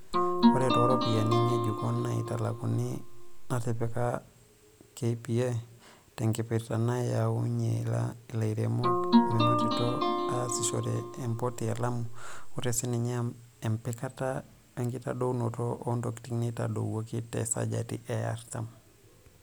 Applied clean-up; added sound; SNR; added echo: none; Guitar; -2 dB; none.